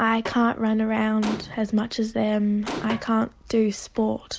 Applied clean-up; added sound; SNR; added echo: none; Snare drum + Gunshot, gunfire; 14 dB; none.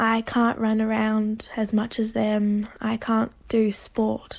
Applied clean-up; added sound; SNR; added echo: none; none; none; none.